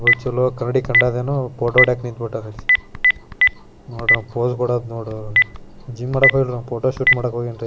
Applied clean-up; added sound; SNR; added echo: none; Telephone; -1 dB; none.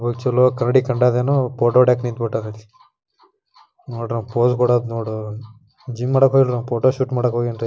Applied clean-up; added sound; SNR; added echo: none; none; none; none.